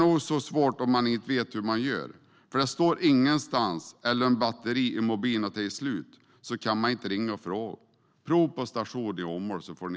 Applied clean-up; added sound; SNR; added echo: none; none; none; none.